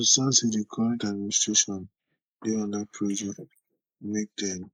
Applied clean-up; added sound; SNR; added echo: neural mask model Resemble Enhance denoiser.